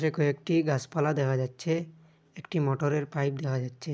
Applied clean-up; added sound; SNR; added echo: none; none; none; none.